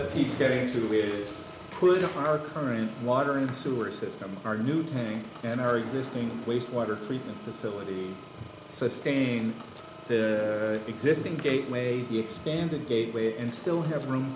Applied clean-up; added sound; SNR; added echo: none; Engine; 17 dB; none.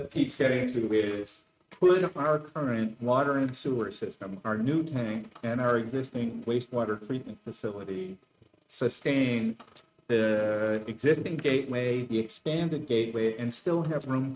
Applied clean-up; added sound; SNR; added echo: neural mask model RNNoise.